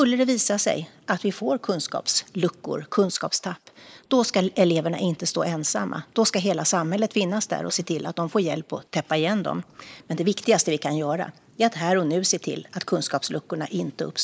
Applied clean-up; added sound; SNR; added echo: neural mask model Resemble Enhance denoiser.